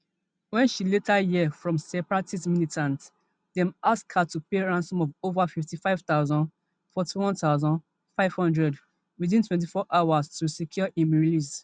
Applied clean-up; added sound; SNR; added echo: none; none; none; none.